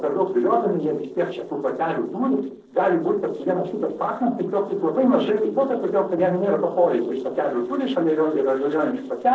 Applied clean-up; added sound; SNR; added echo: neural separator model SepFormer DNS4.